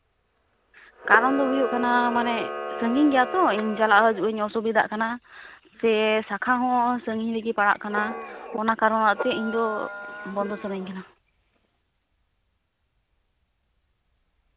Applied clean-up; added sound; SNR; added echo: none; Camera; 11 dB; none.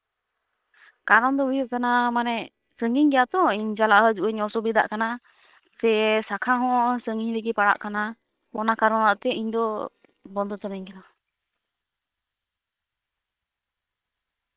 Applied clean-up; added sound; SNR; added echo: neural separator model SepFormer WHAM!.